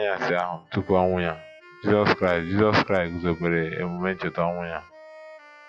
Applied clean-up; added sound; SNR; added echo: classical method log-MMSE.